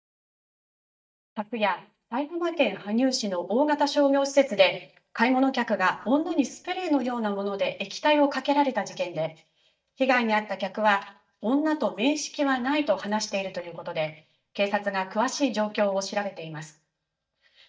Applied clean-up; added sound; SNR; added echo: neural mask model DeepFilterNet 3.